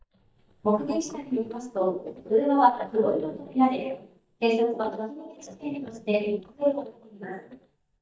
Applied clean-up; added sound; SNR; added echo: neural mask model DeepFilterNet 3.